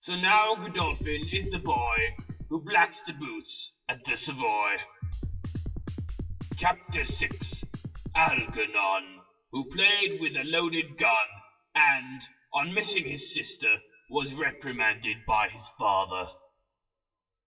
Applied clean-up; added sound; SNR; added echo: classical method WPE with log-MMSE.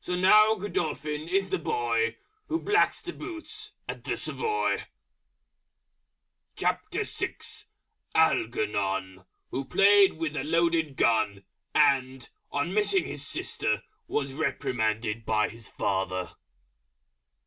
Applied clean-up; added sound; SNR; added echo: none; none; none; none.